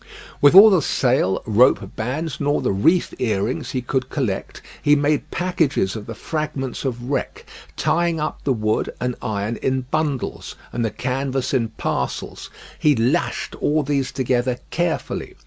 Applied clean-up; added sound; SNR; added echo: none; none; none; none.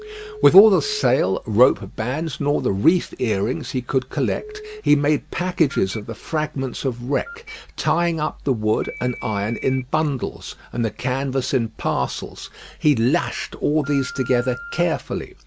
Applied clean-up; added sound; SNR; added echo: none; Telephone; 19 dB; none.